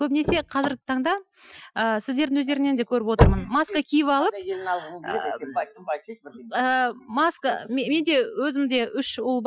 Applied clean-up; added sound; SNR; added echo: classical method Wiener filter.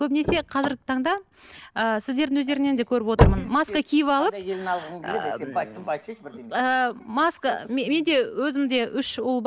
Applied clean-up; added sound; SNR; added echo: none; Slam / Car; 2 dB; none.